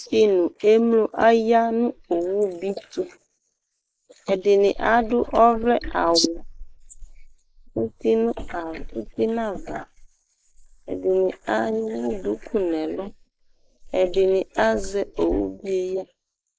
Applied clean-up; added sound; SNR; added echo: neural mask model Resemble Enhance denoiser.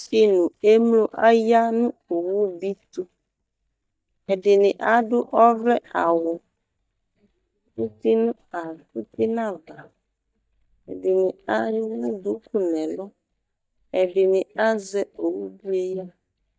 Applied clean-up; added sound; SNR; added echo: neural mask model DeepFilterNet 3.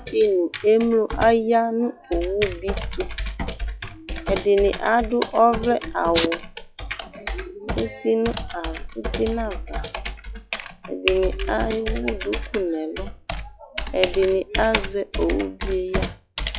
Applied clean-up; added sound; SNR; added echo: classical method log-MMSE.